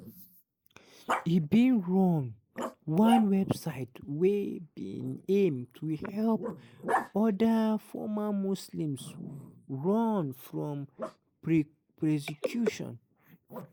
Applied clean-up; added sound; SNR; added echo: neural mask model Resemble Enhance denoiser.